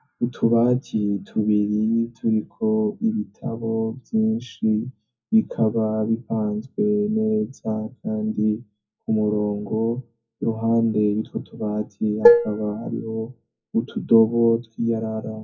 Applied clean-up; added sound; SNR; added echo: classical method WPE with log-MMSE.